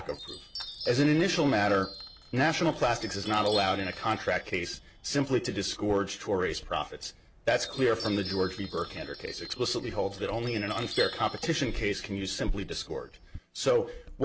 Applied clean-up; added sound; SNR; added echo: none; Chime; 14 dB; none.